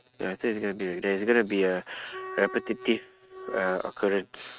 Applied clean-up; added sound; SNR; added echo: neural mask model RNNoise.